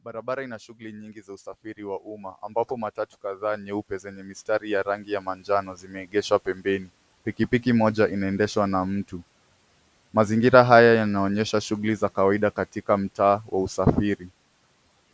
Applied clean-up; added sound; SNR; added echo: none; none; none; none.